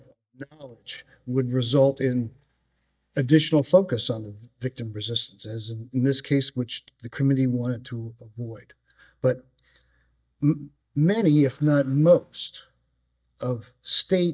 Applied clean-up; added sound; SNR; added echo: neural mask model DeepFilterNet 3.